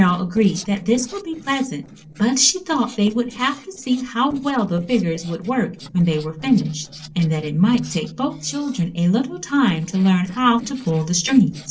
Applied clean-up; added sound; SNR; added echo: neural separator model SepFormer DNS4.